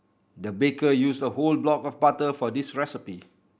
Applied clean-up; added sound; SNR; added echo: none; none; none; none.